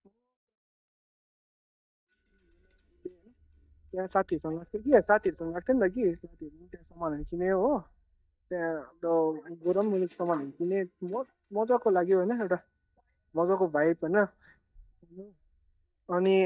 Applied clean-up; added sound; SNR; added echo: neural mask model DeepFilterNet 3.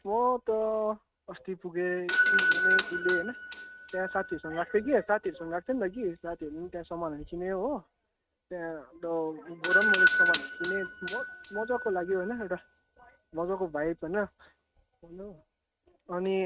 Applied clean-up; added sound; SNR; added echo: neural mask model RNNoise.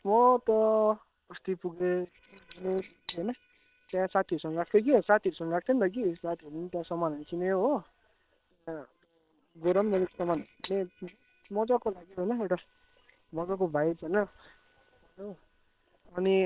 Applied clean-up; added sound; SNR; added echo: neural separator model SepFormer WHAM!.